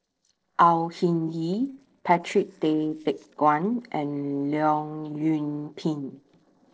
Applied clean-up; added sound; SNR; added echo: neural separator model SepFormer DNS4.